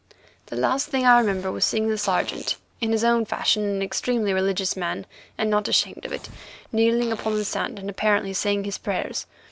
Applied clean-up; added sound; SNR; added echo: none; Fart; 19 dB; none.